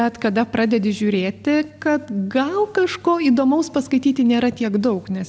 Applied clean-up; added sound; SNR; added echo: none; none; none; none.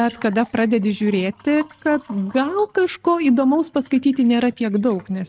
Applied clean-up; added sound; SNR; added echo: neural mask model RNNoise.